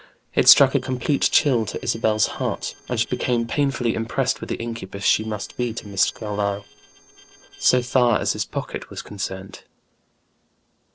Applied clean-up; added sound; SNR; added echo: neural separator model SepFormer DNS4.